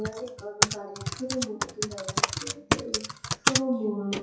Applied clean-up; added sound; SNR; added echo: classical method WPE with log-MMSE.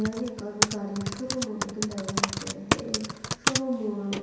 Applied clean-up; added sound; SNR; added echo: none; Typing; -2 dB; reverberation time 1.0 s.